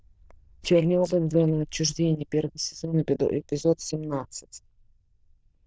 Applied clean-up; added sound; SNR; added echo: neural diffusion model UNIVERSE++.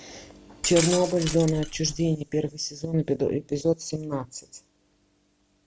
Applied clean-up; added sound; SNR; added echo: none; Glass; 6 dB; none.